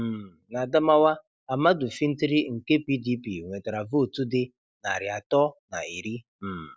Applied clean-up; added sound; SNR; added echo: none; none; none; none.